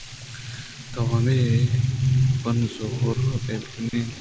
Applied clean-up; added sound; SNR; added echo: none; Water + Hands; 17 dB; none.